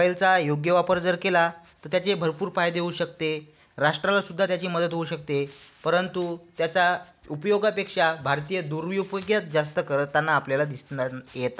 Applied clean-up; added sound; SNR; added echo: none; none; none; none.